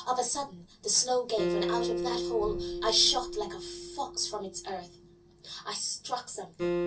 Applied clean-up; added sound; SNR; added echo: none; Acoustic guitar; 4 dB; reverberation time 0.3 s.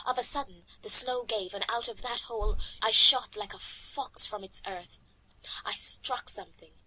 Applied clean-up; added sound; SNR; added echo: none; none; none; none.